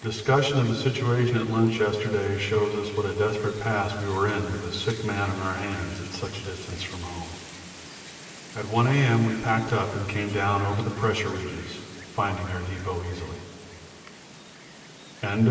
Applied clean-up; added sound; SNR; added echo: none; Wind; 18 dB; reverberation time 2.3 s.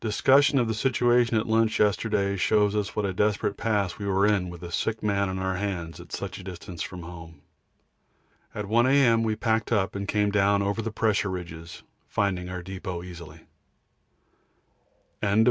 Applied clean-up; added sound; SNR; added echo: none; none; none; none.